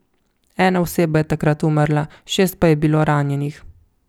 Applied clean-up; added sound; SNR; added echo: none; none; none; none.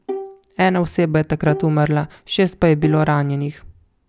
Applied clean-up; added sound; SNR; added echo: none; Bowed string instrument; 14 dB; none.